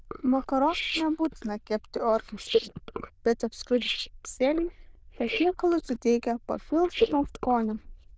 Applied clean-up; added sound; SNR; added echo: neural diffusion model UNIVERSE++.